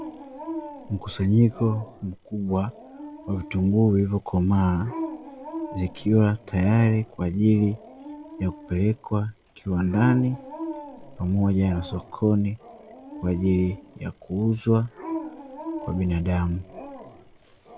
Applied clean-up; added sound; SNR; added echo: none; Dog; 14 dB; none.